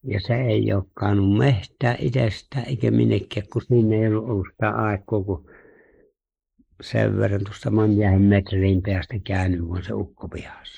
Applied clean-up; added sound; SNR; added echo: neural mask model Resemble Enhance denoiser.